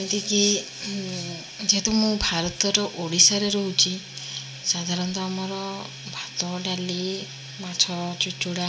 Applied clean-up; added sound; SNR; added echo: none; none; none; reverberation time 0.3 s.